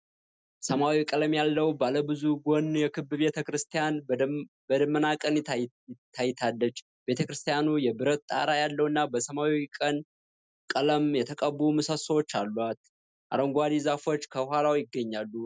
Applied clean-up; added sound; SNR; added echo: none; none; none; none.